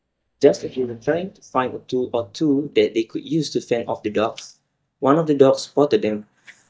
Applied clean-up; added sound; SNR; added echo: neural mask model DeepFilterNet 3.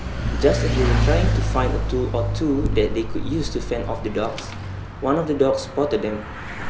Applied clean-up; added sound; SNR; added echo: none; Mechanisms / Bicycle; 0 dB; none.